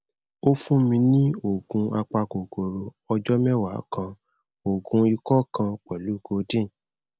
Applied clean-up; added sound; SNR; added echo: none; none; none; none.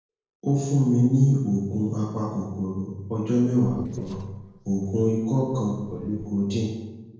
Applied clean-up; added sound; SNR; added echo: neural separator model SepFormer DNS4.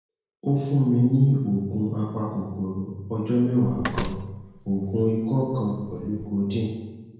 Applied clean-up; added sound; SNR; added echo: none; Slam; 12 dB; reverberation time 0.9 s.